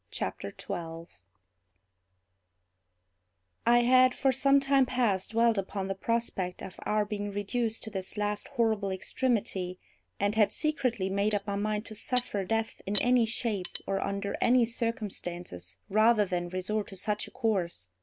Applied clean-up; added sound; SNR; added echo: none; Cutlery, silverware; 17 dB; none.